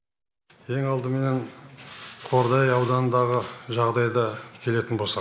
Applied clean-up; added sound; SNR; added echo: none; none; none; none.